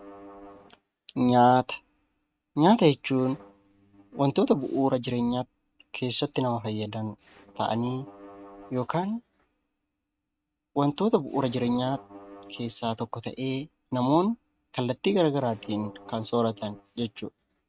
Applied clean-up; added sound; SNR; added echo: neural mask model RNNoise.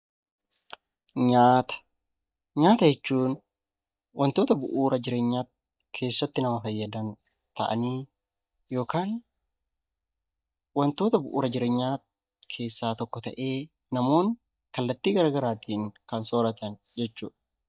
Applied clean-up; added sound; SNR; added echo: neural mask model DeepFilterNet 3.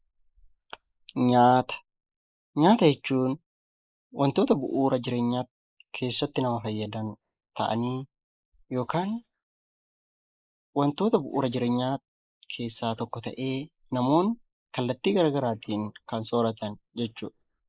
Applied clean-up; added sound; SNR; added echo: neural mask model Resemble Enhance denoiser.